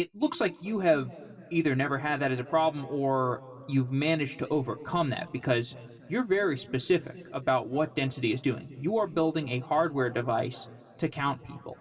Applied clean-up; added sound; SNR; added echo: none; none; none; reverberation time 2.4 s.